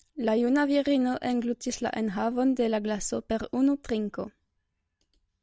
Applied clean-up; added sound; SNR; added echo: none; none; none; none.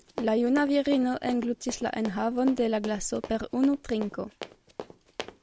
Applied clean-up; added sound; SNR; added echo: none; Run; 14 dB; none.